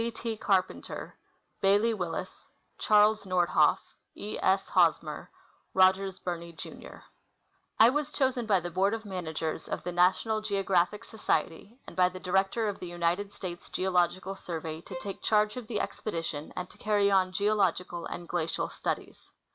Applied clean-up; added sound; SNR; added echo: none; Bowed string instrument; 16 dB; none.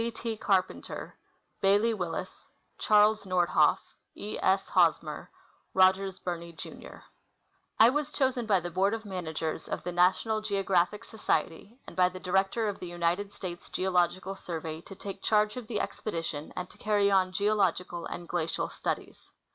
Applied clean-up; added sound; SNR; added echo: none; none; none; none.